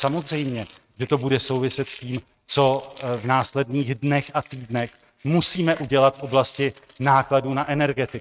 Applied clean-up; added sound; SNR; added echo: neural mask model RNNoise.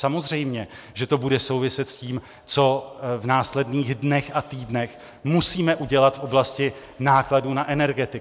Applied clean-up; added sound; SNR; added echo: none; none; none; none.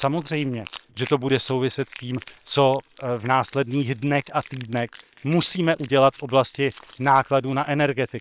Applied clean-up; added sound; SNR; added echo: neural separator model SepFormer WHAM!.